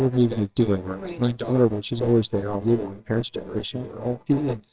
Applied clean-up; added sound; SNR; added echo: neural separator model SepFormer WHAMR!.